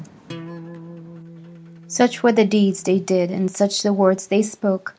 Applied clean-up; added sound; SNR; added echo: none; Acoustic guitar; 18 dB; none.